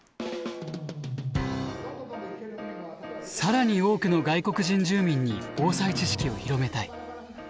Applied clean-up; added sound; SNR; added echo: none; none; none; none.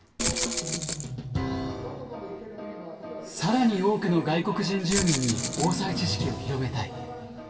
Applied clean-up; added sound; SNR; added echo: none; Rattle (instrument); 3 dB; reverberation time 2.1 s.